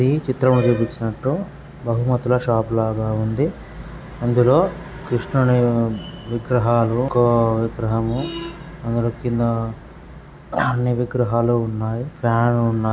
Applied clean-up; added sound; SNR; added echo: none; none; none; none.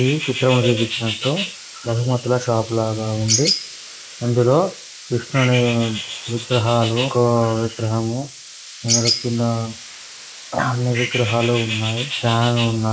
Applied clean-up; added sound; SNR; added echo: neural mask model Resemble Enhance denoiser.